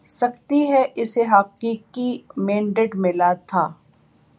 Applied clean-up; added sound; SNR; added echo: none; none; none; none.